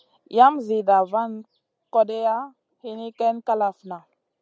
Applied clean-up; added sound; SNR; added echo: none; none; none; none.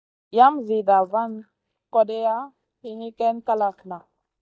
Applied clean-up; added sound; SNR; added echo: neural mask model DeepFilterNet 3.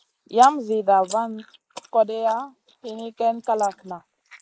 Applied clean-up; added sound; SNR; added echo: neural mask model Resemble Enhance denoiser.